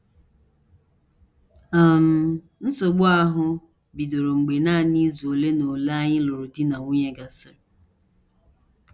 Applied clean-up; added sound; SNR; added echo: none; none; none; none.